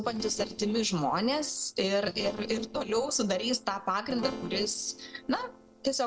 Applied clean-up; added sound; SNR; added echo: neural separator model SepFormer DNS4.